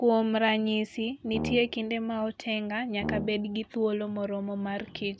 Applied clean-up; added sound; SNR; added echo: none; Brass instrument; 9 dB; none.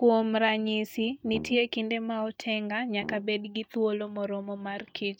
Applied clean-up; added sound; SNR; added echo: neural mask model DeepFilterNet 3.